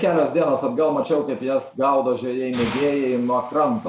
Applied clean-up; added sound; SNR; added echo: none; Hiss; 17 dB; none.